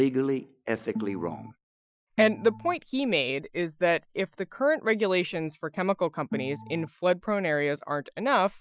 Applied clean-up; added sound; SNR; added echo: classical method Wiener filter.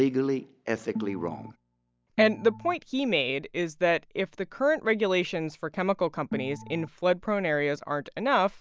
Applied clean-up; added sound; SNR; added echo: none; Organ; 12 dB; none.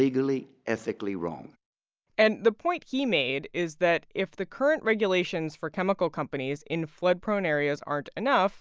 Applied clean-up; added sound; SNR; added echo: none; none; none; none.